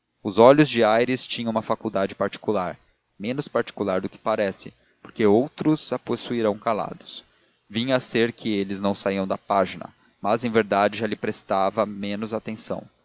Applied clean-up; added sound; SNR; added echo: none; none; none; none.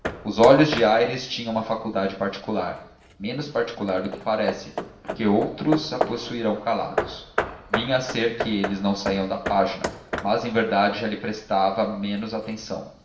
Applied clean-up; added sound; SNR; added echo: none; Hammer / Wood; 9 dB; reverberation time 0.7 s.